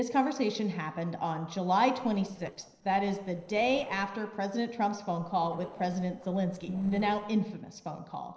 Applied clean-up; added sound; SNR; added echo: neural separator model SepFormer DNS4.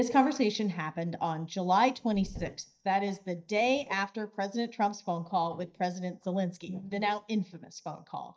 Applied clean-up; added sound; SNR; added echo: neural mask model DeepFilterNet 3.